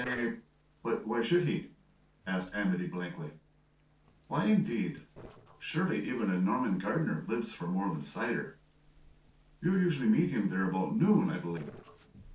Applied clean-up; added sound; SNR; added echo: neural separator model SepFormer DNS4.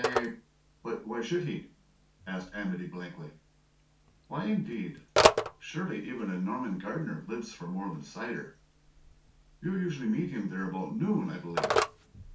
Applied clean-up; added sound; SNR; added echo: none; Telephone; 0 dB; reverberation time 0.3 s.